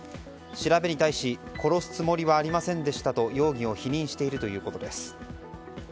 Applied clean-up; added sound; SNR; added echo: none; none; none; none.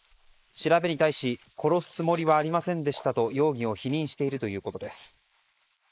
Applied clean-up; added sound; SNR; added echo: neural mask model Resemble Enhance denoiser.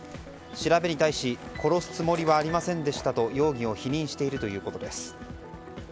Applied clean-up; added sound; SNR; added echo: none; Skateboard; 19 dB; none.